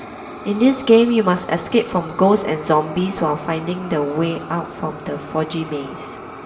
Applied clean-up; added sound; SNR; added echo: none; Fire; 14 dB; reverberation time 2.6 s.